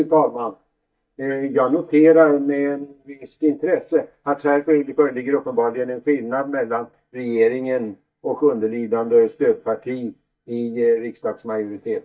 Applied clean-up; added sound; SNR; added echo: neural mask model DeepFilterNet 3.